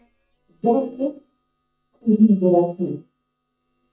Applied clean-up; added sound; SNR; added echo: neural mask model DeepFilterNet 3.